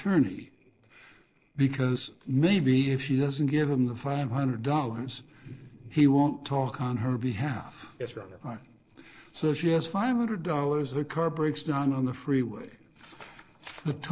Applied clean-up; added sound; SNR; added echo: neural separator model SepFormer DNS4.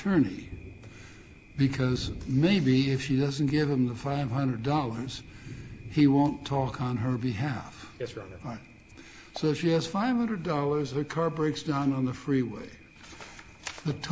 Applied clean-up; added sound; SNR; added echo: none; Thunder; 18 dB; none.